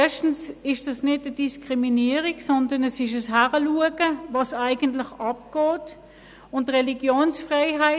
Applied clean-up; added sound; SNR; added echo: none; none; none; none.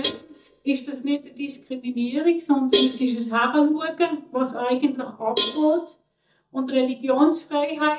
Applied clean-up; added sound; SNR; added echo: neural mask model DeepFilterNet 3.